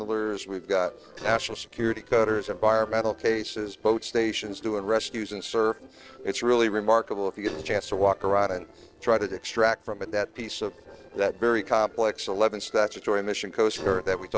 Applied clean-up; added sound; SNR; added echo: neural separator model SepFormer DNS4.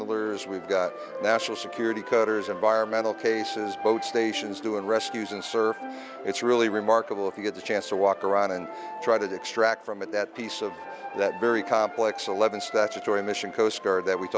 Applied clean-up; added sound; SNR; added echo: none; none; none; none.